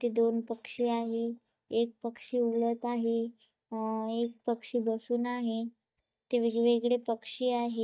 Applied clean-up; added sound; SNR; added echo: neural mask model DeepFilterNet 3.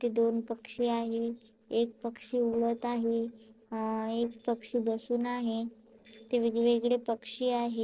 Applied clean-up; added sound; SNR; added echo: neural separator model SepFormer DNS4.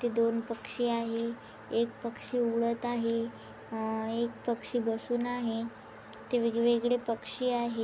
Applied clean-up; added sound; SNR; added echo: none; none; none; none.